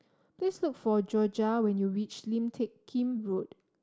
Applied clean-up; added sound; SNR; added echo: none; none; none; none.